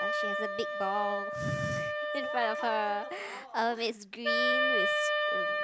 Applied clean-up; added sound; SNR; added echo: none; Wind instrument, woodwind instrument; -3 dB; none.